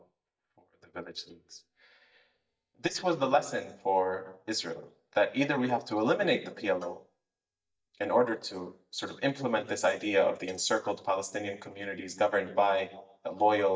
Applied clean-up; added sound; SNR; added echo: neural mask model DeepFilterNet 3.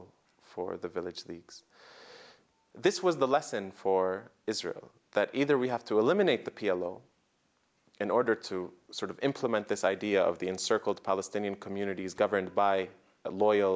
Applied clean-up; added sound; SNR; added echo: none; none; none; none.